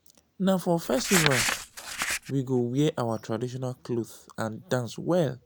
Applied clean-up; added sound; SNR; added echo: none; Crumpling, crinkling; 2 dB; none.